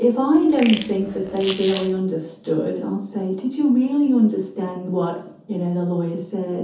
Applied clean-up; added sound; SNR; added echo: none; Fart; 11 dB; reverberation time 0.5 s.